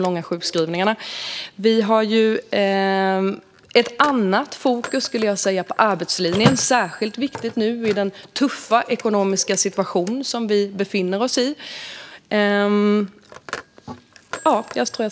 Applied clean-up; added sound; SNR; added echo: none; Telephone; 14 dB; none.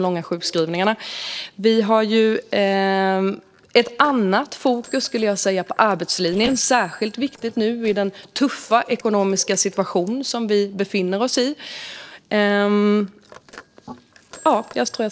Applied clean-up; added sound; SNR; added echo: neural separator model SepFormer DNS4.